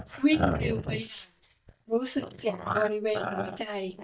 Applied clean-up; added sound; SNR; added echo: neural mask model DeepFilterNet 3.